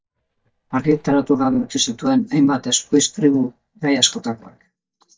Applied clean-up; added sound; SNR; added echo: neural mask model DeepFilterNet 3.